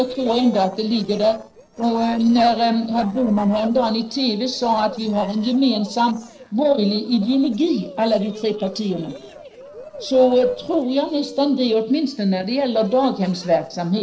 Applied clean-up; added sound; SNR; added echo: neural separator model SepFormer DNS4.